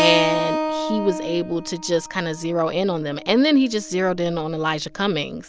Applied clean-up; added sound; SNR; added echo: none; Keyboard (musical); 6 dB; none.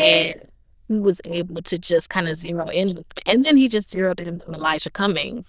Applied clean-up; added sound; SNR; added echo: neural diffusion model UNIVERSE++.